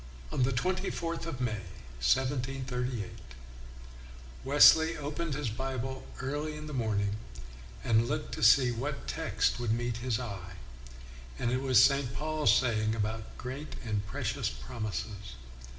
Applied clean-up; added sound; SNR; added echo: none; none; none; reverberation time 1.1 s.